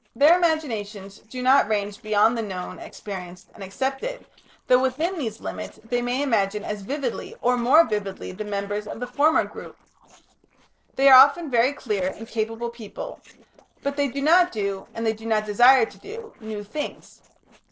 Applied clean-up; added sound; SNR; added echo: neural separator model SepFormer DNS4.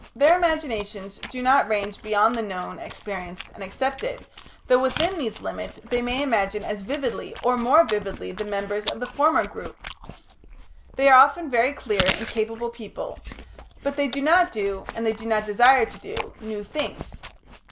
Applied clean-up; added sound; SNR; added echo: none; Chewing, mastication; 13 dB; none.